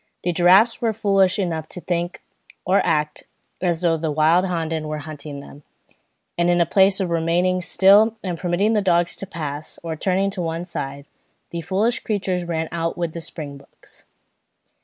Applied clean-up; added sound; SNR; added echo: none; none; none; none.